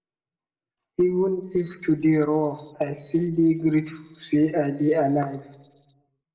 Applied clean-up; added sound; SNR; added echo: neural separator model SepFormer DNS4.